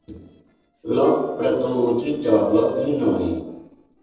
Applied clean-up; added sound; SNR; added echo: neural separator model SepFormer DNS4.